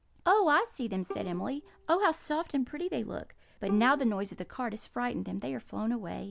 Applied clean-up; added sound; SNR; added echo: none; Bowed string instrument; 17 dB; none.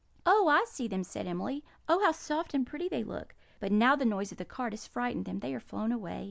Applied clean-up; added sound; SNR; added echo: none; none; none; none.